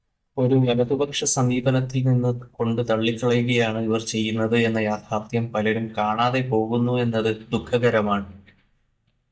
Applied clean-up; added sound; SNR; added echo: neural mask model DeepFilterNet 3.